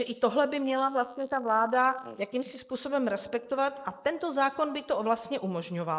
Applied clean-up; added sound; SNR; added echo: neural mask model Resemble Enhance denoiser.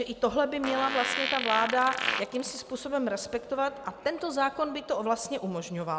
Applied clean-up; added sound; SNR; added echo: none; Fart; 4 dB; none.